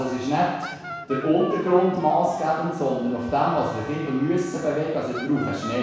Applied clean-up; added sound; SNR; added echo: none; Wind instrument, woodwind instrument; 15 dB; reverberation time 1.1 s.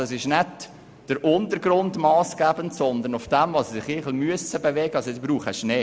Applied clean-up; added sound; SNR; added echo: none; none; none; none.